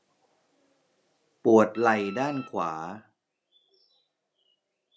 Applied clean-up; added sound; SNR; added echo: none; Wind instrument, woodwind instrument; 17 dB; none.